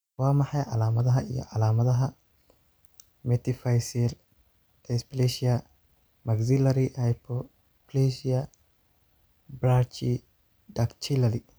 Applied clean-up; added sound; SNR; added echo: none; none; none; none.